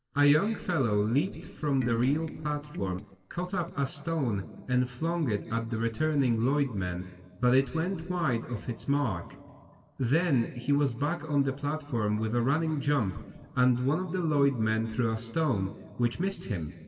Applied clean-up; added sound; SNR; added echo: neural separator model SepFormer DNS4.